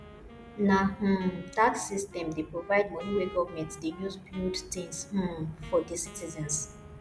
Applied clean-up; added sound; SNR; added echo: none; Wind instrument, woodwind instrument; 19 dB; none.